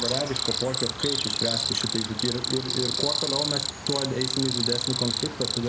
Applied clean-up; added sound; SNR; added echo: none; Cricket; -1 dB; none.